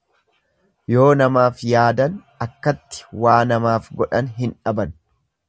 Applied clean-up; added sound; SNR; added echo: none; none; none; none.